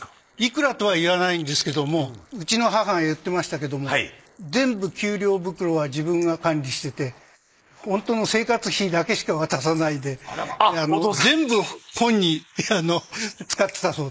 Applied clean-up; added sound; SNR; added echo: neural mask model Resemble Enhance denoiser.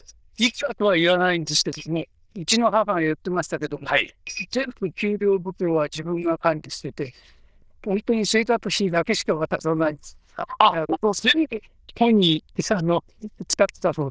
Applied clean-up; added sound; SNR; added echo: neural diffusion model UNIVERSE++.